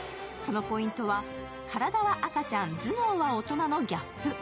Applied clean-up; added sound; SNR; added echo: none; none; none; none.